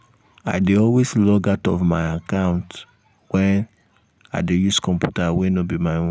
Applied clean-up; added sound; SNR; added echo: none; none; none; none.